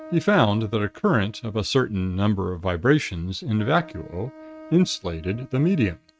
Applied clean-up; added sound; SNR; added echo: neural mask model RNNoise.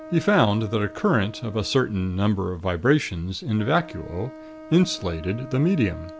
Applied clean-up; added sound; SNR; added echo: none; Wind instrument, woodwind instrument; 18 dB; none.